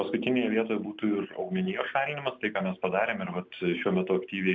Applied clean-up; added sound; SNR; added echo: none; none; none; none.